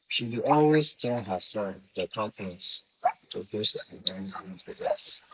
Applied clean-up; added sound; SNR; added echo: neural mask model Resemble Enhance denoiser.